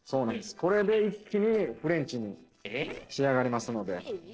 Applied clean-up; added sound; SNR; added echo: neural separator model SepFormer DNS4.